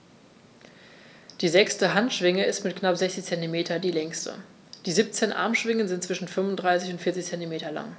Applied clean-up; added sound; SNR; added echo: none; none; none; none.